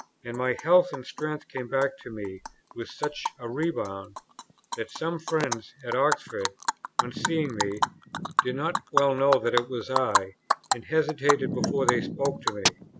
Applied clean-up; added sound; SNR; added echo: none; Animal; 3 dB; none.